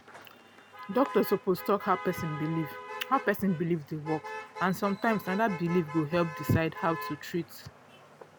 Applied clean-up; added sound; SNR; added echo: none; Motor vehicle (road); 12 dB; none.